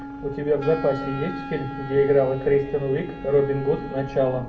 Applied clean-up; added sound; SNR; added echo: none; Wind instrument, woodwind instrument; 12 dB; reverberation time 0.6 s.